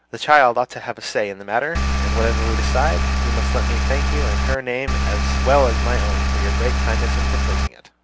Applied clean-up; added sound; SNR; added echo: none; Engine; -5 dB; none.